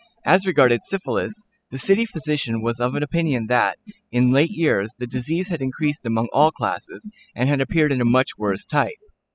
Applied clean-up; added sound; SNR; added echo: classical method spectral subtraction.